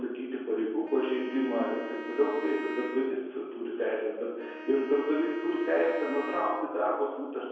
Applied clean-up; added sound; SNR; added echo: none; Wind instrument, woodwind instrument; 12 dB; reverberation time 1.2 s.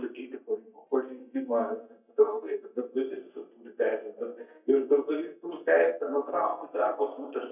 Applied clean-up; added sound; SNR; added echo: neural mask model DeepFilterNet 3.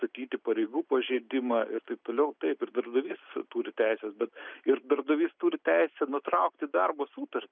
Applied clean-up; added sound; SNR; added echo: none; none; none; none.